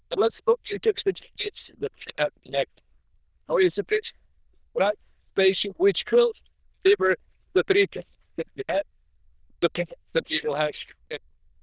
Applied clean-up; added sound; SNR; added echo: neural diffusion model UNIVERSE++.